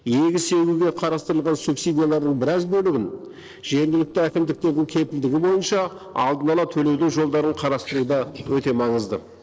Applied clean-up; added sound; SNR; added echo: neural separator model SepFormer DNS4.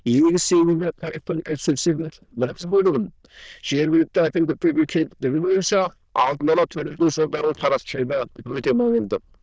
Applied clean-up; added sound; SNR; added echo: neural diffusion model UNIVERSE++.